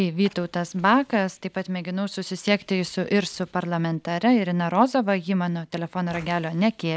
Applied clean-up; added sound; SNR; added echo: none; none; none; none.